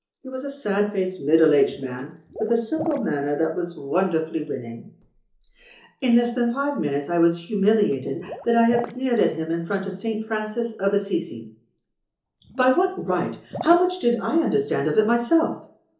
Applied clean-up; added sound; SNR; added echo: neural separator model SepFormer DNS4.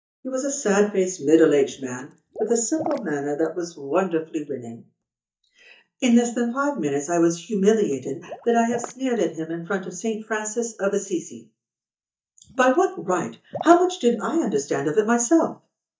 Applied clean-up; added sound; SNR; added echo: neural mask model DeepFilterNet 3.